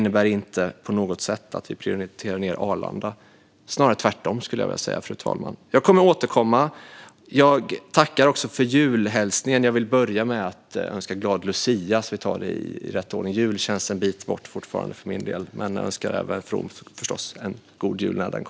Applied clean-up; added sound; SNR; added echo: none; none; none; none.